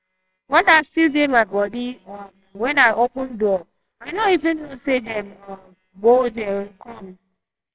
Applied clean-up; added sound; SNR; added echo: neural separator model SepFormer WHAMR!.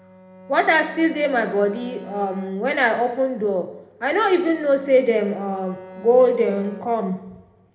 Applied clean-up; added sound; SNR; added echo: none; Bowed string instrument; 19 dB; reverberation time 0.7 s.